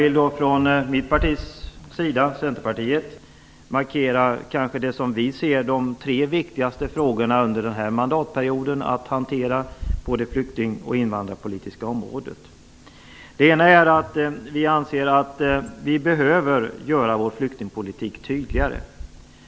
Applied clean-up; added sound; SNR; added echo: none; Wind / Bird; 16 dB; none.